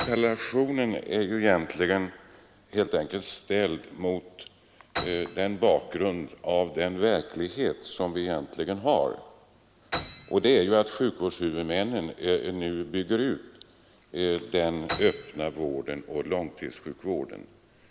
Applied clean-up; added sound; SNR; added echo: none; Piano; 16 dB; none.